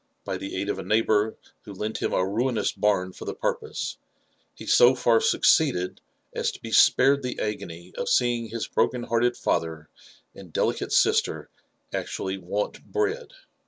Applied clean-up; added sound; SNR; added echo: none; none; none; none.